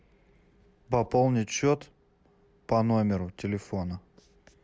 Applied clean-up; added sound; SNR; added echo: none; none; none; none.